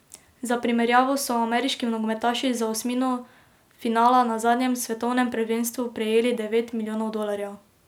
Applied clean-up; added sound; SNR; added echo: none; none; none; none.